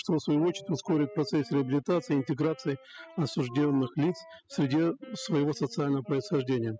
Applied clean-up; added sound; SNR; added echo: classical method spectral subtraction.